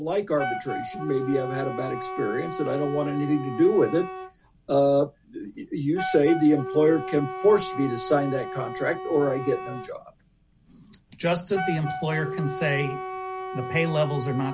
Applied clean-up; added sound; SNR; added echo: none; Wind instrument, woodwind instrument; 9 dB; none.